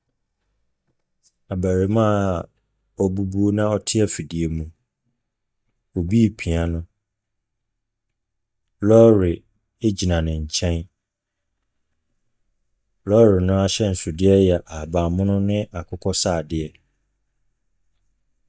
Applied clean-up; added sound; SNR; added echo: neural mask model DeepFilterNet 3.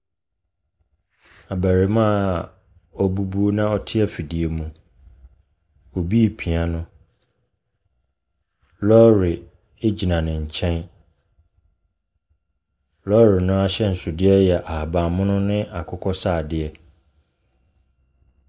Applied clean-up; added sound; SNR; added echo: none; none; none; none.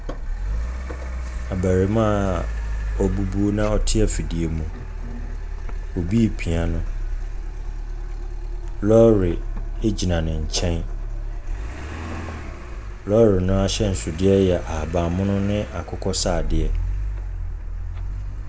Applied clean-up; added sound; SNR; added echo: none; Car; 3 dB; none.